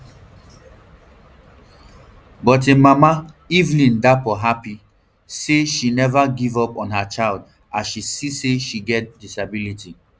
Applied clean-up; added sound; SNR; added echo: none; none; none; none.